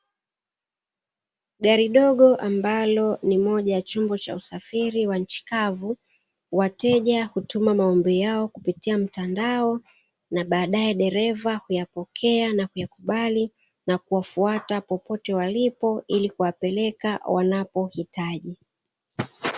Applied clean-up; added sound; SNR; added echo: none; none; none; none.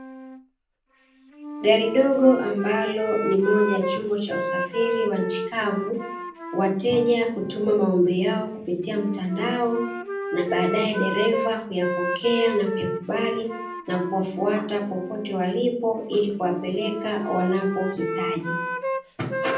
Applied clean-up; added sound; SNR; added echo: none; Wind instrument, woodwind instrument; 7 dB; reverberation time 0.6 s.